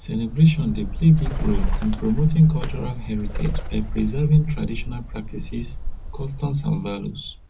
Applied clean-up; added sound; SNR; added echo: none; Bird; 4 dB; reverberation time 0.4 s.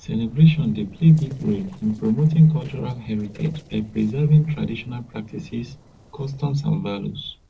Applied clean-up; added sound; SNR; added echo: neural separator model SepFormer DNS4.